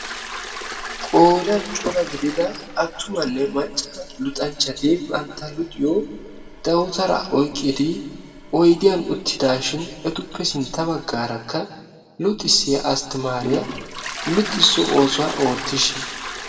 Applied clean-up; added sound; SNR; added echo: none; Toilet flush; 12 dB; reverberation time 1.6 s.